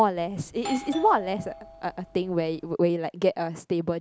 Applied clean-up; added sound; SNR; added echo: none; Doorbell; 14 dB; none.